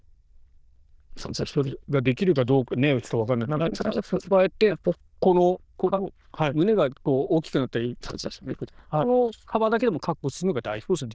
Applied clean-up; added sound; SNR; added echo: neural diffusion model UNIVERSE++.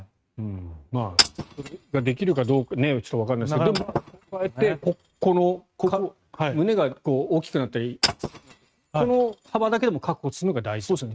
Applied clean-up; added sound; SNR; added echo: neural mask model RNNoise.